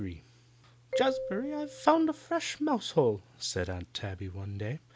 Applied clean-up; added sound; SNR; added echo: none; Marimba, xylophone; 7 dB; none.